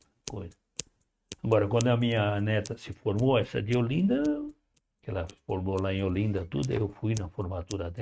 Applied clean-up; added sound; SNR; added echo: neural mask model RNNoise.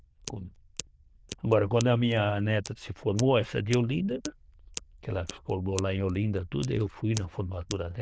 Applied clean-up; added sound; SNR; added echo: neural diffusion model UNIVERSE++.